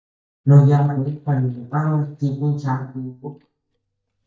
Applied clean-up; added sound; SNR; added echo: neural mask model DeepFilterNet 3.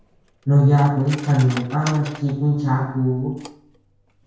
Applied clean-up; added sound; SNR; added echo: none; Cutlery, silverware; 19 dB; reverberation time 0.6 s.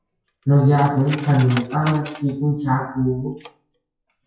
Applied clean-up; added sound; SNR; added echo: classical method WPE with log-MMSE.